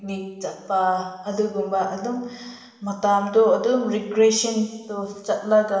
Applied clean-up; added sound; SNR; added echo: none; none; none; reverberation time 1.2 s.